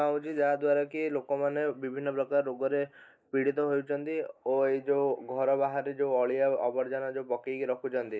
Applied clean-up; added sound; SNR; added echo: neural mask model Resemble Enhance denoiser.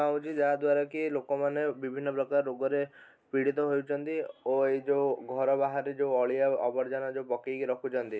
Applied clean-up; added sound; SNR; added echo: none; none; none; none.